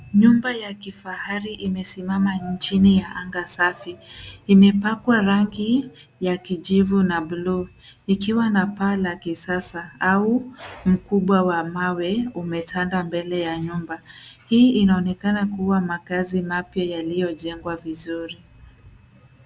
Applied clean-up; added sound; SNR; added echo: none; none; none; none.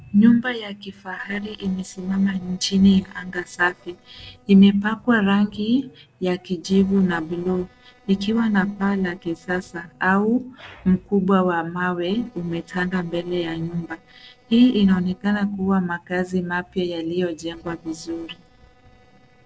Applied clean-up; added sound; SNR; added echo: neural separator model SepFormer DNS4.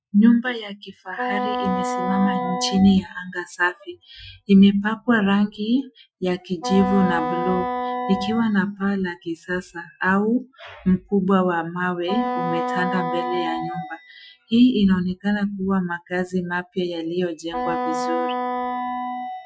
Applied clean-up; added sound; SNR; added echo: classical method Wiener filter.